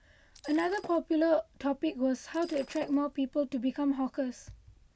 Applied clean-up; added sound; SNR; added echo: none; Shatter; 20 dB; none.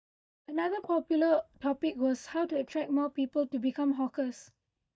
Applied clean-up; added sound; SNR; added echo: neural mask model DeepFilterNet 3.